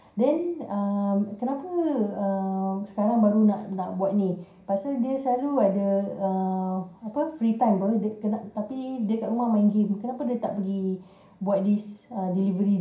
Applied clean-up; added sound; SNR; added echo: none; none; none; reverberation time 0.5 s.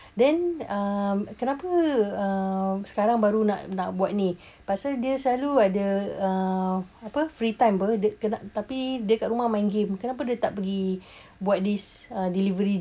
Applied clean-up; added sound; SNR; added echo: none; none; none; none.